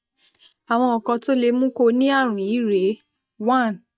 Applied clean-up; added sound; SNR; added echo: neural mask model DeepFilterNet 3.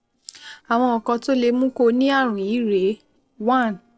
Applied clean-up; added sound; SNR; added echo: neural separator model SepFormer DNS4.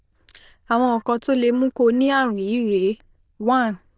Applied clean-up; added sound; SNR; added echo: neural diffusion model UNIVERSE++.